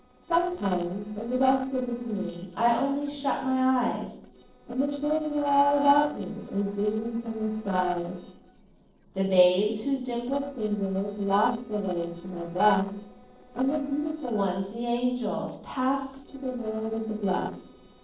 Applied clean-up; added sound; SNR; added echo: neural separator model SepFormer DNS4.